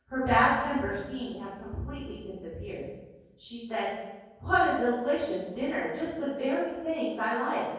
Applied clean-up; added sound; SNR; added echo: none; none; none; reverberation time 1.3 s.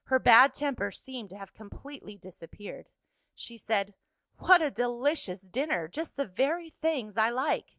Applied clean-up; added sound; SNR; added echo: none; none; none; none.